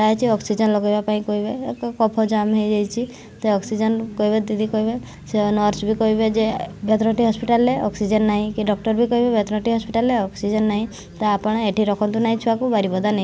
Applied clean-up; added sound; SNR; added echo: none; none; none; none.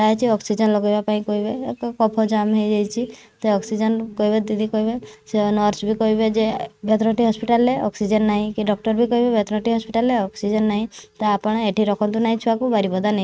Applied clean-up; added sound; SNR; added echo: neural mask model RNNoise.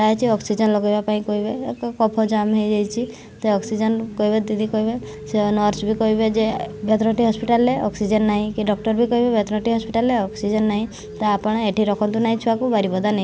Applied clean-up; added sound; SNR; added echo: none; Alarm / Keyboard (musical); 19 dB; none.